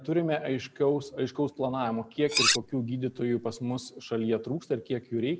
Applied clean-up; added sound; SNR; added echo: none; Cutlery, silverware; 0 dB; none.